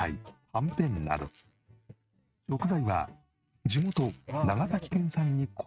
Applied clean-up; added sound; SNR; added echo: neural mask model RNNoise.